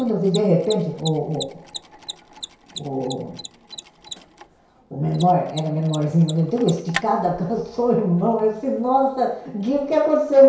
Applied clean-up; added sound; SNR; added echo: none; Mechanisms; 17 dB; reverberation time 0.6 s.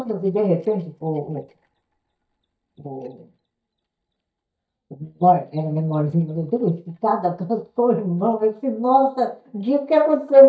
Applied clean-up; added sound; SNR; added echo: neural mask model DeepFilterNet 3.